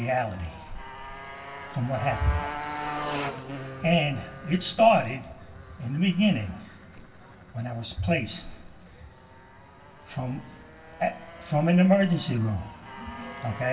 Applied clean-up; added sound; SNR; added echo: none; Motorcycle; 12 dB; reverberation time 0.2 s.